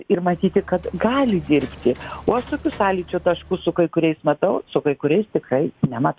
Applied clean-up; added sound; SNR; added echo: none; Engine / Mechanisms; 19 dB; none.